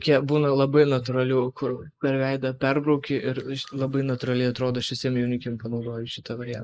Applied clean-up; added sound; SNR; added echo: neural mask model Resemble Enhance denoiser.